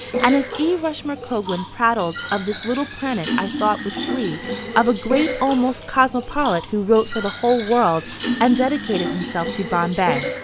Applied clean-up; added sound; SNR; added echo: none; Fill (with liquid); 7 dB; none.